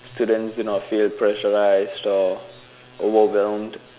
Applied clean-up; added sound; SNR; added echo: none; none; none; none.